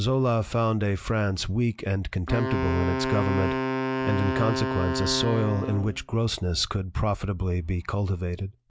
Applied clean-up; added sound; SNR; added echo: none; Wind instrument, woodwind instrument; 6 dB; none.